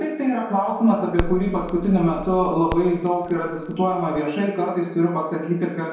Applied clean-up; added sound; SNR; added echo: none; Crackle; 11 dB; reverberation time 0.7 s.